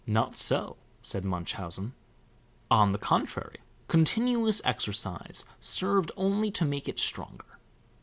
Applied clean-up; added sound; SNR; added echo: none; none; none; none.